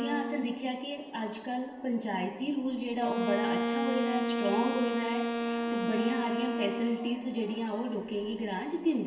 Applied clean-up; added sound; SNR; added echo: none; Wind instrument, woodwind instrument; 1 dB; reverberation time 1.1 s.